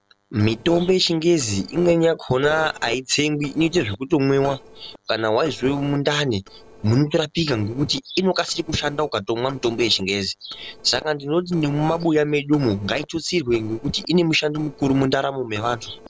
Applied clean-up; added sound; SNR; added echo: neural separator model SepFormer DNS4.